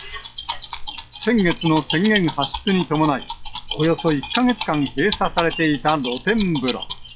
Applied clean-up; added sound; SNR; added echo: classical method log-MMSE.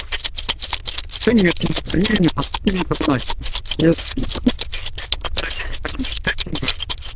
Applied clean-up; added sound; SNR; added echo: neural diffusion model UNIVERSE++.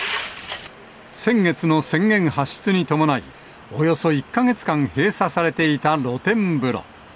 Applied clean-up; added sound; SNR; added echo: none; none; none; none.